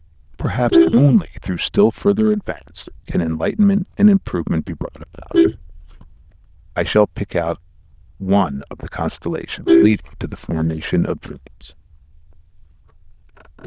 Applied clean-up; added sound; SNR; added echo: neural diffusion model UNIVERSE++.